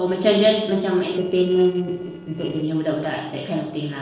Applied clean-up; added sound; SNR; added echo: neural separator model SepFormer DNS4.